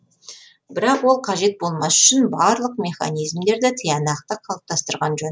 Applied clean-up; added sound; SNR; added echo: none; none; none; none.